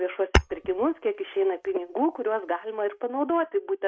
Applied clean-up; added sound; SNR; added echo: neural mask model RNNoise.